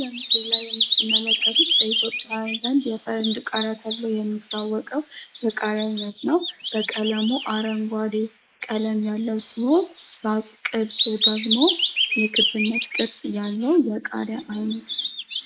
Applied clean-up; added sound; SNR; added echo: neural mask model Resemble Enhance denoiser.